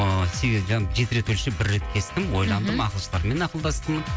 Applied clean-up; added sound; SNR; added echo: none; Clock; 19 dB; none.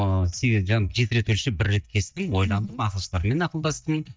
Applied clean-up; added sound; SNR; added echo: neural mask model DeepFilterNet 3.